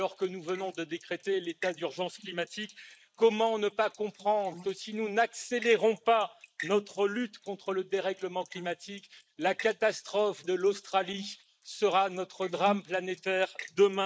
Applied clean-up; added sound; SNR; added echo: neural mask model Resemble Enhance denoiser.